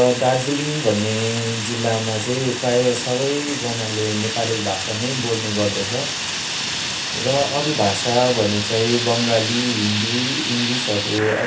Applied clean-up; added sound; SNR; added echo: none; Fire; 3 dB; reverberation time 0.3 s.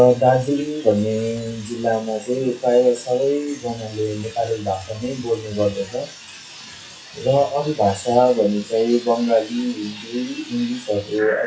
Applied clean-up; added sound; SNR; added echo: classical method WPE with log-MMSE.